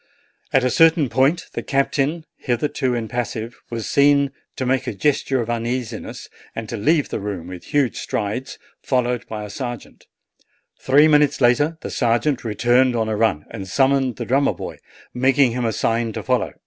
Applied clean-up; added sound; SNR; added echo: none; none; none; none.